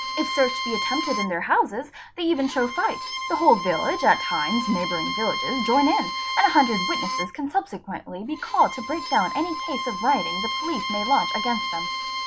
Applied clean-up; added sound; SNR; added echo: none; Bowed string instrument; 5 dB; none.